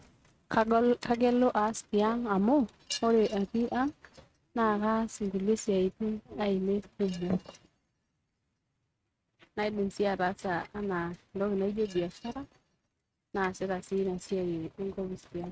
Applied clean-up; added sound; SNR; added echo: neural mask model RNNoise.